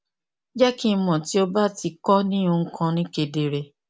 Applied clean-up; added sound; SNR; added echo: none; none; none; none.